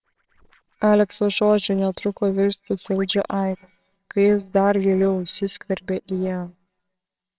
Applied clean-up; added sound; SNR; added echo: neural separator model SepFormer WHAMR!.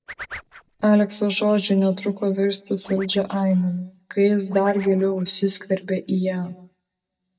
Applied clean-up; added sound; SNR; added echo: neural mask model DeepFilterNet 3.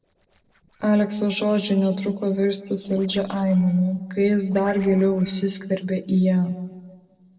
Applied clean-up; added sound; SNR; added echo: neural separator model SepFormer DNS4.